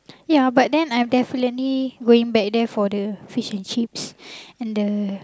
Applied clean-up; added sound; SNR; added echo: none; none; none; none.